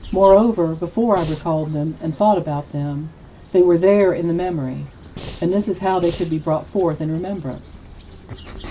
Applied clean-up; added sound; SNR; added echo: none; Bird vocalization, bird call, bird song + Breathing; 18 dB; none.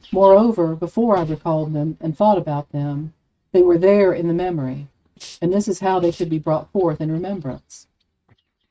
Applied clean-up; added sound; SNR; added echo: neural mask model RNNoise.